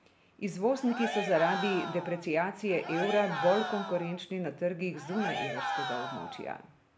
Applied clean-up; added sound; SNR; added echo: none; Cheering; 5 dB; none.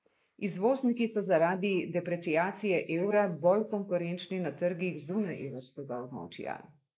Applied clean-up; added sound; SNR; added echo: neural mask model Resemble Enhance denoiser.